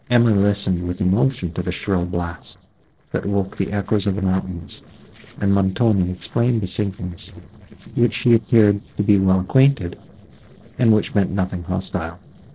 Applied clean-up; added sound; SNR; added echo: neural separator model SepFormer DNS4.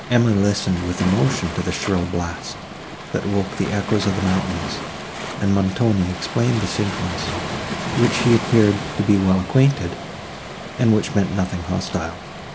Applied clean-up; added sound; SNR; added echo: none; Waves, surf; 8 dB; none.